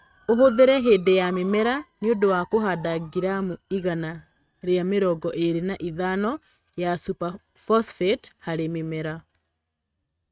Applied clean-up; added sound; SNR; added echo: neural mask model RNNoise.